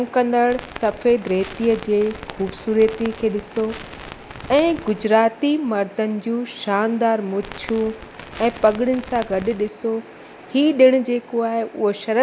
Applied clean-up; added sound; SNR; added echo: none; Crackle; 17 dB; none.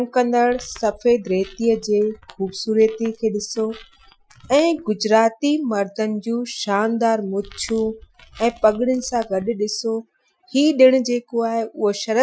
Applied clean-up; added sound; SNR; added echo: classical method Wiener filter.